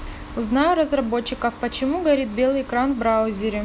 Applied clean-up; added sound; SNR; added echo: none; none; none; none.